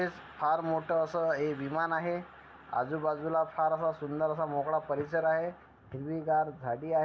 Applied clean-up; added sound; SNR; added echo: none; none; none; none.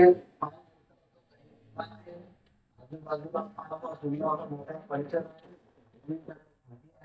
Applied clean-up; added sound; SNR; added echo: neural mask model DeepFilterNet 3.